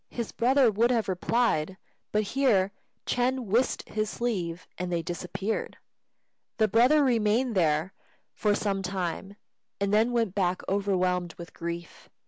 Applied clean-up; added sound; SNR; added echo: none; none; none; none.